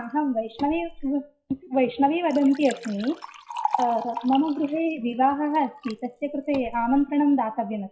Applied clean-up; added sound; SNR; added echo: classical method WPE with log-MMSE.